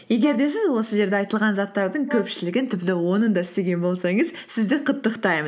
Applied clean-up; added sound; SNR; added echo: none; Brass instrument; 18 dB; none.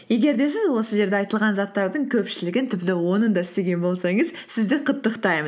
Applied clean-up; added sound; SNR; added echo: none; none; none; none.